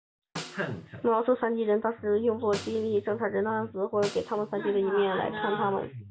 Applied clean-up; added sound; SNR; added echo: none; Snare drum; 17 dB; none.